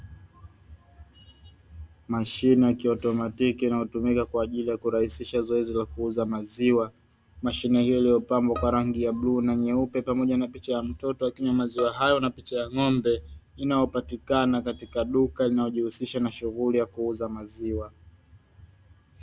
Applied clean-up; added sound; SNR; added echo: none; Bowed string instrument; 18 dB; none.